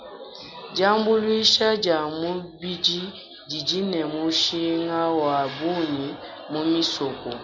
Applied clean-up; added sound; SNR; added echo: none; none; none; none.